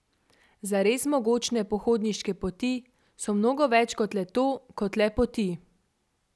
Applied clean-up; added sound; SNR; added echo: none; none; none; none.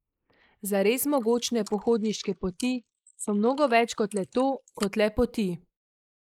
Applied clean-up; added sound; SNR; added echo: neural mask model Resemble Enhance denoiser.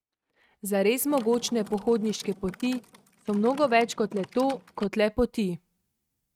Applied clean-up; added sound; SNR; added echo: neural mask model RNNoise.